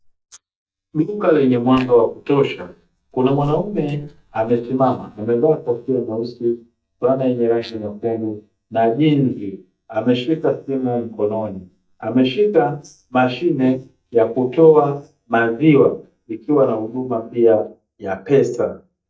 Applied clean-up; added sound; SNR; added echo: neural mask model DeepFilterNet 3.